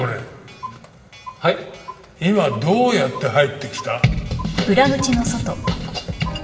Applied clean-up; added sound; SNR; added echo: none; Clock; 18 dB; reverberation time 1.9 s.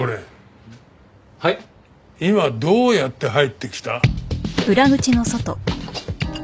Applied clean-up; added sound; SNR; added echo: none; none; none; none.